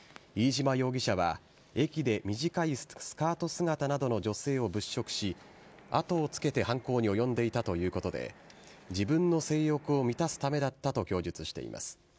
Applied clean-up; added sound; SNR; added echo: none; none; none; none.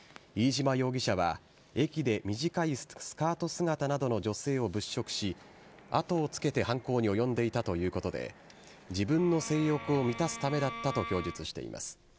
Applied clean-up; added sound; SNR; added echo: none; Bowed string instrument; 12 dB; none.